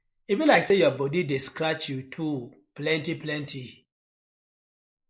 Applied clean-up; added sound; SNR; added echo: neural mask model Resemble Enhance denoiser.